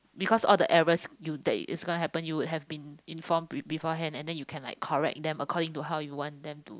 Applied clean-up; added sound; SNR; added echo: none; none; none; none.